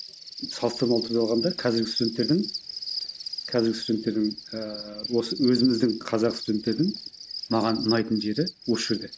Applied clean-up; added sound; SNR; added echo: neural mask model RNNoise.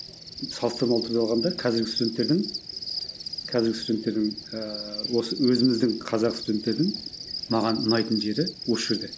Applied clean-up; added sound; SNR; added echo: none; Cricket; 9 dB; none.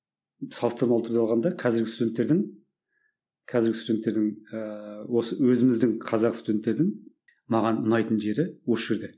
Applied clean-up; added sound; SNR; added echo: none; none; none; none.